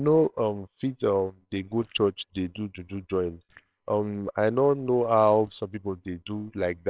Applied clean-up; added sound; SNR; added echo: neural separator model SepFormer WHAMR!.